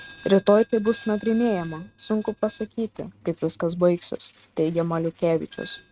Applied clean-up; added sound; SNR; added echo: neural mask model RNNoise.